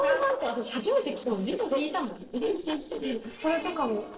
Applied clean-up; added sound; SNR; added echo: neural separator model SepFormer DNS4.